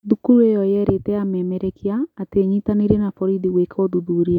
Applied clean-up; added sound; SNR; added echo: none; none; none; none.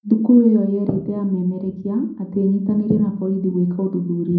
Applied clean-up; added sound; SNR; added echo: none; none; none; reverberation time 0.5 s.